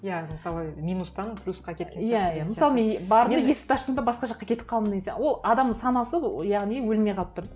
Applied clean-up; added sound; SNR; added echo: none; none; none; none.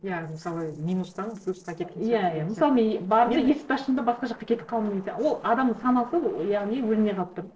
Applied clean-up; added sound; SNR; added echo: neural separator model SepFormer DNS4.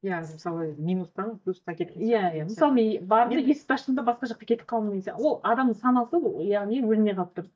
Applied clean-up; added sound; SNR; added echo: neural mask model DeepFilterNet 3.